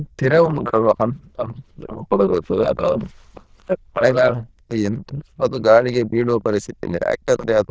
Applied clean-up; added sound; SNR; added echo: neural diffusion model UNIVERSE++.